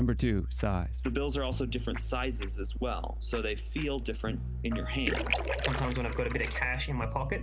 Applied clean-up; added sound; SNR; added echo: none; Splash, splatter; 5 dB; none.